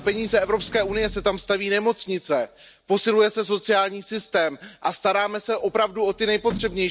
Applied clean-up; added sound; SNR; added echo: none; Sliding door; 19 dB; none.